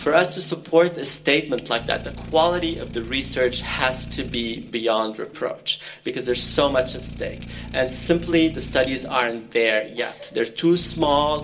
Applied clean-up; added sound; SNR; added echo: none; Idling; 15 dB; reverberation time 0.2 s.